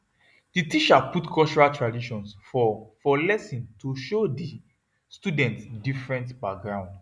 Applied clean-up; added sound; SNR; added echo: none; none; none; none.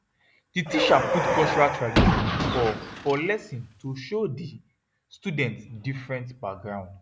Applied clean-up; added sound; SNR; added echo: none; Car; -2 dB; none.